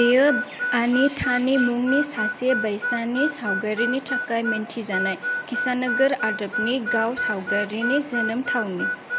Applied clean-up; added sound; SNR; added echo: none; Harmonica; 4 dB; none.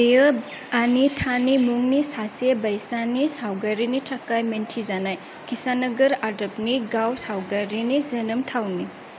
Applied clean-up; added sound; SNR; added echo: none; none; none; none.